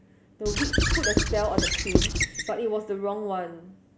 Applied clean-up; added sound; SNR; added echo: none; Squeak / Writing; -5 dB; none.